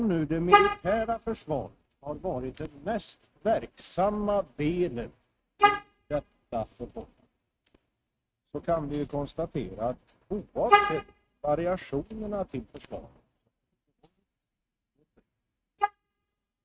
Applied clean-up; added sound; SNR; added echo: neural mask model RNNoise.